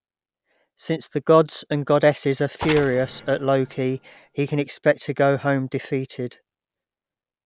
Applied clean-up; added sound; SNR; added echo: none; Mechanisms; 12 dB; none.